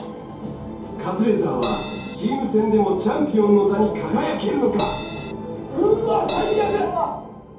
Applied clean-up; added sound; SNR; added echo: none; Crash cymbal; 8 dB; reverberation time 0.7 s.